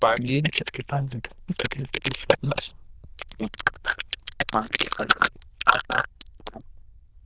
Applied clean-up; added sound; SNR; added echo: neural diffusion model UNIVERSE++.